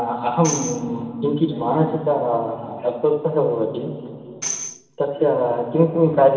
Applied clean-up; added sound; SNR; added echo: none; Tambourine; 13 dB; reverberation time 2.4 s.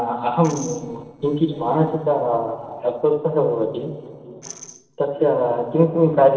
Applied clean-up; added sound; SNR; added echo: neural separator model SepFormer DNS4.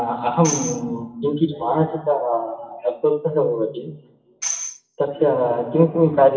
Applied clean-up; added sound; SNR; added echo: classical method WPE with log-MMSE.